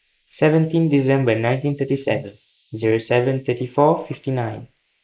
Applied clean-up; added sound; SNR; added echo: neural mask model Resemble Enhance denoiser.